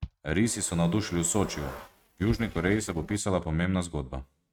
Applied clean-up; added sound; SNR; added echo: neural mask model RNNoise.